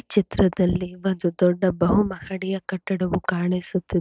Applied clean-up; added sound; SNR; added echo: none; none; none; none.